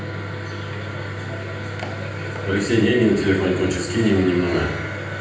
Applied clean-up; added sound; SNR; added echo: none; none; none; reverberation time 0.8 s.